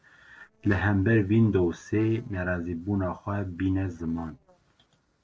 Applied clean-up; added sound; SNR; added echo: neural separator model SepFormer DNS4.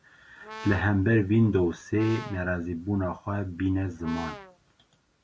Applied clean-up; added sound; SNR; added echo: none; Brass instrument; 15 dB; none.